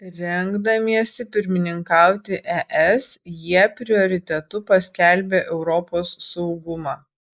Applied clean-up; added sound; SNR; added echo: neural mask model Resemble Enhance denoiser.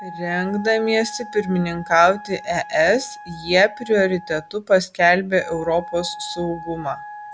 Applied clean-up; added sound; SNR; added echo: none; Wind instrument, woodwind instrument; 16 dB; none.